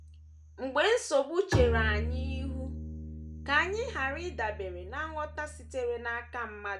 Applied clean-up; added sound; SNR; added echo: none; Bowed string instrument; 4 dB; none.